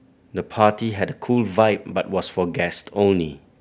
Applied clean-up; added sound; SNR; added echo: none; none; none; none.